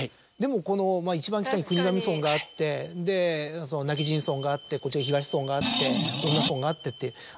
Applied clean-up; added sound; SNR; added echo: none; Screech; 0 dB; none.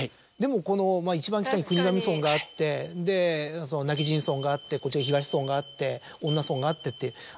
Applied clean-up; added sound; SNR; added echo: none; none; none; none.